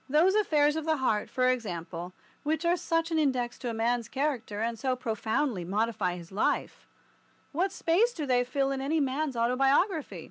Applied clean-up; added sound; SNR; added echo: none; none; none; none.